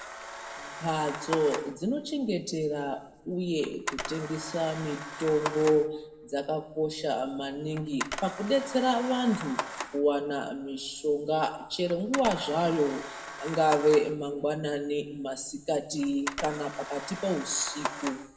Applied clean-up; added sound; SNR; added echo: none; Camera; 11 dB; reverberation time 1.3 s.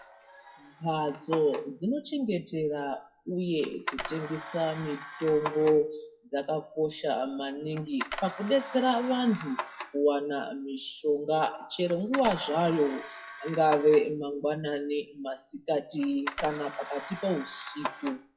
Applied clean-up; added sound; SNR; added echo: classical method WPE with log-MMSE.